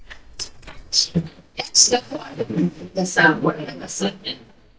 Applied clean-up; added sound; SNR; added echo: neural mask model DeepFilterNet 3.